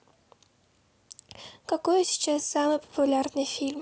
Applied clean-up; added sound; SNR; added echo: none; none; none; none.